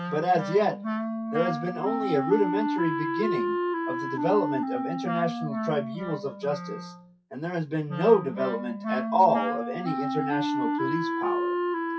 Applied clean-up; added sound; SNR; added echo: classical method WPE with log-MMSE.